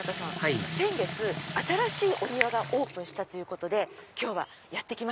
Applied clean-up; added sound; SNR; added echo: none; Sink (filling or washing) / Water tap, faucet + Finger snapping; 5 dB; none.